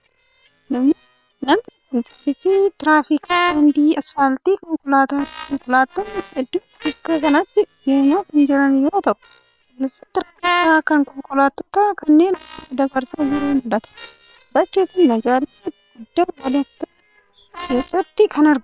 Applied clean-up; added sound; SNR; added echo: neural separator model SepFormer WHAM!.